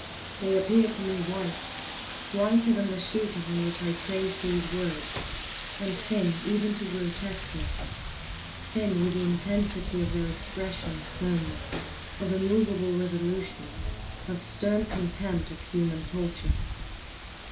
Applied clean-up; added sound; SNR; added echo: none; Rain; 6 dB; reverberation time 0.3 s.